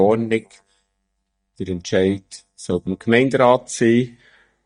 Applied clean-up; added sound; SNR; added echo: neural mask model DeepFilterNet 3.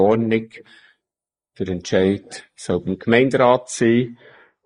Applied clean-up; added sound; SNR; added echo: neural mask model Resemble Enhance denoiser.